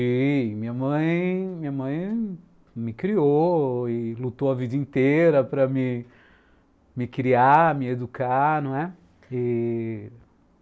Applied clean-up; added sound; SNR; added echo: none; none; none; none.